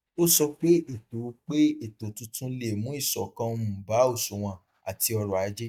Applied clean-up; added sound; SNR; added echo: neural mask model DeepFilterNet 3.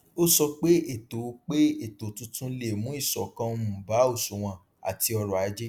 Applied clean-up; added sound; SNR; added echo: none; none; none; none.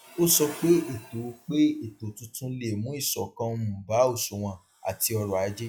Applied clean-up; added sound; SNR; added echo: classical method log-MMSE.